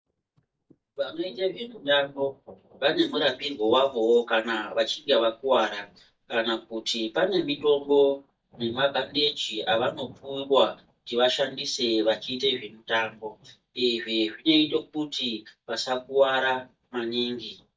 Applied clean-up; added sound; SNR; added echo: neural mask model DeepFilterNet 3.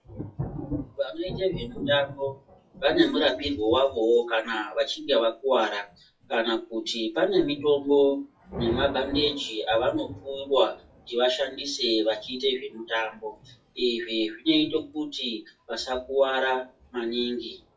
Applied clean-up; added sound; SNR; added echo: classical method WPE with log-MMSE.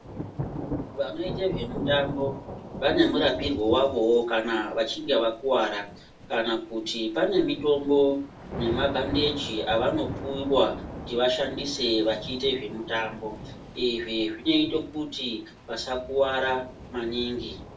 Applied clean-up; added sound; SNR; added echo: none; Thunder / Rain; 11 dB; reverberation time 0.3 s.